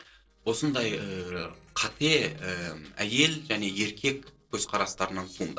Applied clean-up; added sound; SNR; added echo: neural separator model SepFormer DNS4.